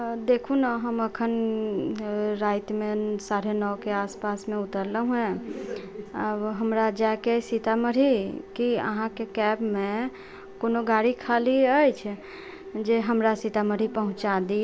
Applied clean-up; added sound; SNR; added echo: none; none; none; none.